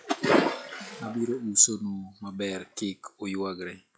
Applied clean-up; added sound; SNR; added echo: classical method log-MMSE.